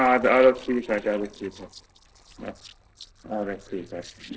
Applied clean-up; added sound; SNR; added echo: neural separator model SepFormer DNS4.